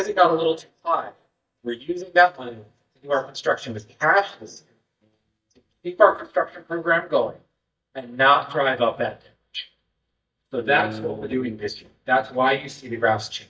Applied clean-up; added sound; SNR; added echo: neural mask model DeepFilterNet 3.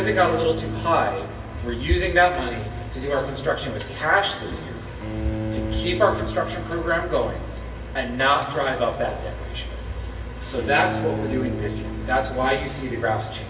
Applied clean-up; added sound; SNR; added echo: none; Bowed string instrument; 10 dB; reverberation time 2.6 s.